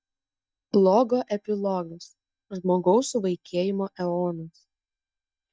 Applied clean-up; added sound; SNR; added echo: neural mask model DeepFilterNet 3.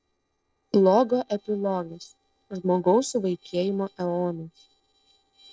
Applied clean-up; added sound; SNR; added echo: neural separator model SepFormer DNS4.